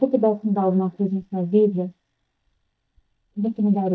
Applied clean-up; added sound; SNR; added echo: neural mask model DeepFilterNet 3.